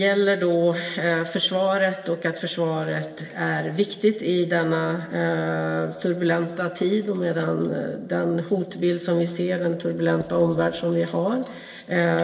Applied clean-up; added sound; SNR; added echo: neural separator model SepFormer DNS4.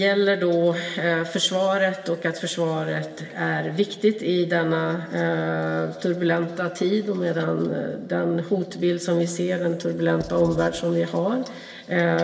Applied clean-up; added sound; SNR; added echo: none; Writing; 15 dB; reverberation time 1.7 s.